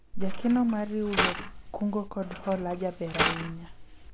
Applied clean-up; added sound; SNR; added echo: none; Mechanisms; 4 dB; none.